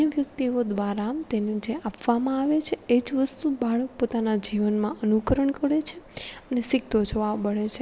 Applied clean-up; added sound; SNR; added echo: none; none; none; none.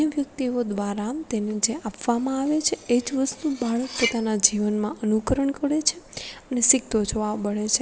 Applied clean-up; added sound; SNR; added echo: none; Cutlery, silverware; 13 dB; none.